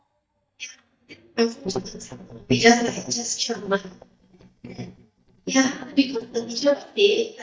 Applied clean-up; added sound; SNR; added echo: neural mask model DeepFilterNet 3.